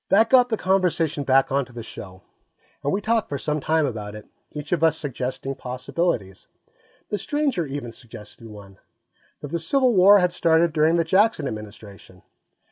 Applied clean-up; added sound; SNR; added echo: none; none; none; none.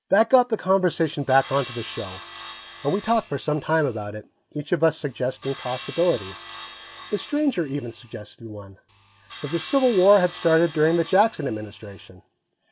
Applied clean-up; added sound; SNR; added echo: none; Sawing; 17 dB; none.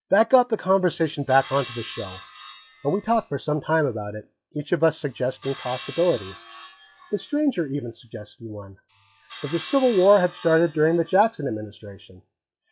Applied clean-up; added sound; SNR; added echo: classical method log-MMSE.